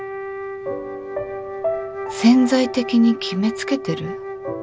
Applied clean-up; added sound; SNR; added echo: none; Wind instrument, woodwind instrument; 9 dB; none.